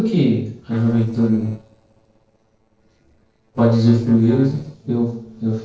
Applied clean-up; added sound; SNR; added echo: neural separator model SepFormer DNS4.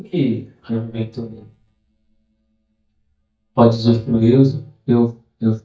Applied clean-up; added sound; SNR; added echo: neural mask model DeepFilterNet 3.